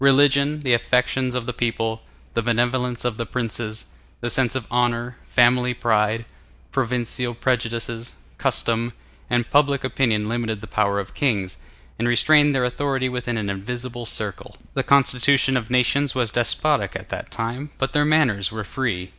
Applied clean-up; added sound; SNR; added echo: none; none; none; none.